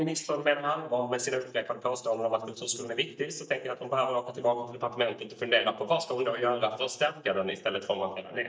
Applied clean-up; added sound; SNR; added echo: neural mask model DeepFilterNet 3.